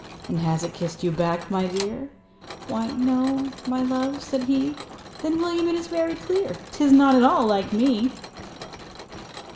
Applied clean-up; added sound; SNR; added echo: none; Mechanisms; 16 dB; reverberation time 1.3 s.